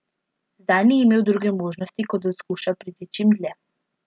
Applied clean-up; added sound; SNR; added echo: none; none; none; none.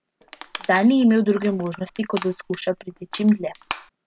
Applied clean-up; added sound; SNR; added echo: none; Crushing; 17 dB; none.